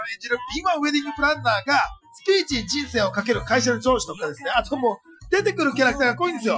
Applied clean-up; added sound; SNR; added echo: classical method Wiener filter.